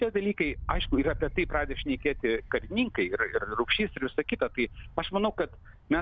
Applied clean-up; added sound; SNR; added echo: none; Wind; 10 dB; none.